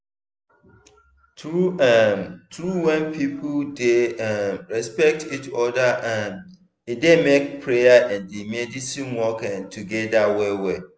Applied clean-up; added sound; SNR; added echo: none; none; none; none.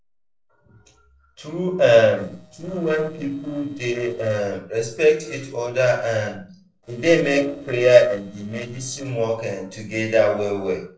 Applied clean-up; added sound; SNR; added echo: neural separator model SepFormer DNS4.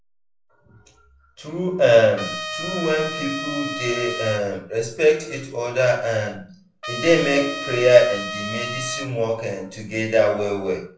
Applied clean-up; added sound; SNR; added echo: none; Trumpet; 8 dB; reverberation time 0.3 s.